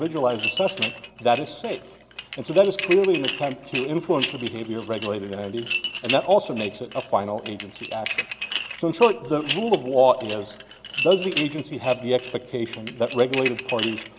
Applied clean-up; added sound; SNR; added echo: none; Dishes, pots, and pans; 8 dB; none.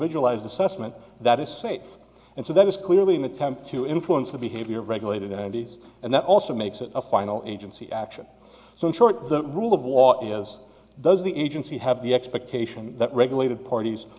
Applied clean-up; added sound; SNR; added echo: none; none; none; none.